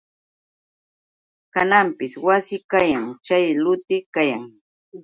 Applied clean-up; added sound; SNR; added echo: none; none; none; none.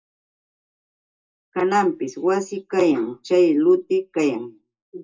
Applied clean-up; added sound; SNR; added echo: none; none; none; reverberation time 0.2 s.